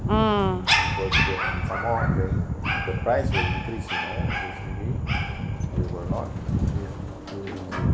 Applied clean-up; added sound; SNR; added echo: none; Dog; 5 dB; none.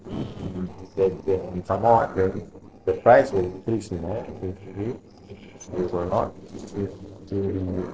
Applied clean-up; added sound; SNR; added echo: neural separator model SepFormer DNS4.